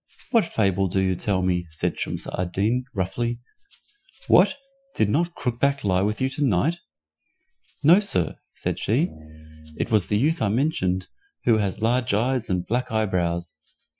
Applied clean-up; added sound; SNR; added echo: classical method Wiener filter.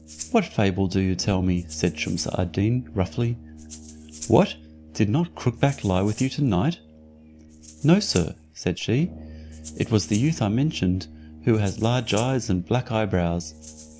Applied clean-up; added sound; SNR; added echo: none; Brass instrument + Rattle (instrument); 18 dB; none.